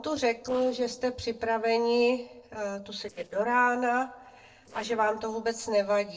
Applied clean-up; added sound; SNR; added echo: neural separator model SepFormer DNS4.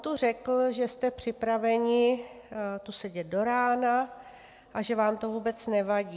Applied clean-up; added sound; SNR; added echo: none; none; none; none.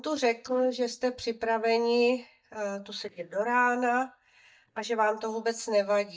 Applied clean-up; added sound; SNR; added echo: neural mask model DeepFilterNet 3.